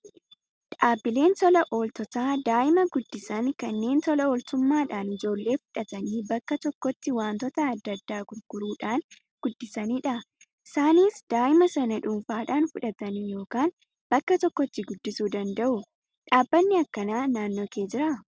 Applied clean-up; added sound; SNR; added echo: none; none; none; none.